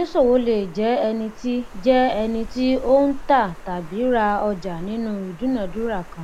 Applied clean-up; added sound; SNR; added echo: none; Water; 13 dB; none.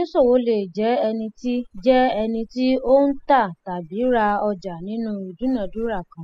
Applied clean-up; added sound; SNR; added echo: classical method spectral subtraction.